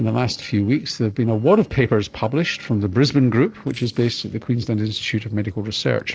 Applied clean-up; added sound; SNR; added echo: neural separator model SepFormer DNS4.